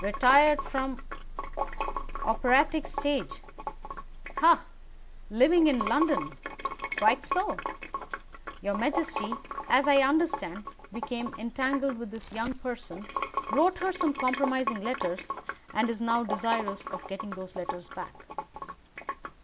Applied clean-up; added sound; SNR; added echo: none; Sink (filling or washing) / Water; 8 dB; none.